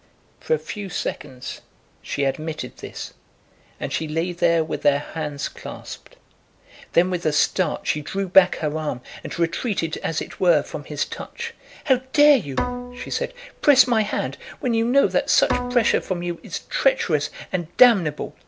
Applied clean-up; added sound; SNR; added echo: none; Bowed string instrument; 9 dB; none.